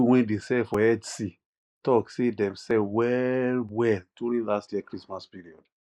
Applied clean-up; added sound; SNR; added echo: neural mask model Resemble Enhance denoiser.